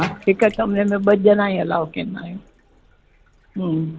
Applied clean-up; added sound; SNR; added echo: none; Bathtub (filling or washing); 19 dB; none.